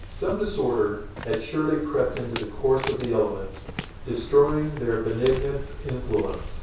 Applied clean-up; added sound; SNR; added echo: none; Walk, footsteps; 8 dB; reverberation time 0.6 s.